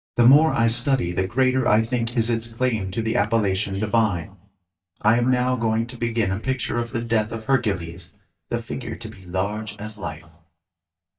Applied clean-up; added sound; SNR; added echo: neural mask model DeepFilterNet 3.